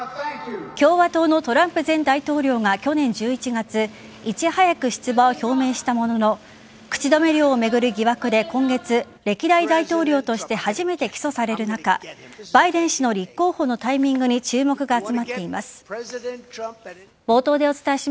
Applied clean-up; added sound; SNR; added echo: none; none; none; none.